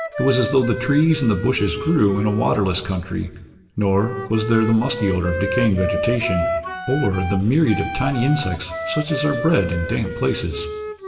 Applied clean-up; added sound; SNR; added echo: none; Wind instrument, woodwind instrument; 8 dB; reverberation time 1.0 s.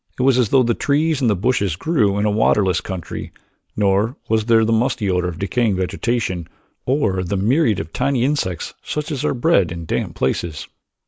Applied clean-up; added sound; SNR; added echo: none; none; none; none.